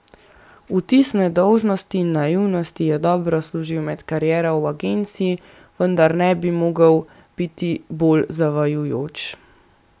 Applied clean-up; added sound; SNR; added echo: none; none; none; none.